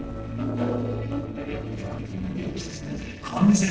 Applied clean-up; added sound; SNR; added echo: neural separator model SepFormer DNS4.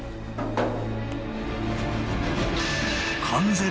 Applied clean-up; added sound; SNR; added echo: none; none; none; none.